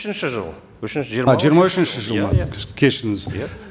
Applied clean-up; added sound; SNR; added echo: none; none; none; none.